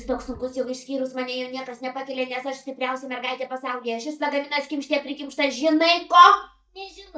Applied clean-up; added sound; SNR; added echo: neural mask model DeepFilterNet 3.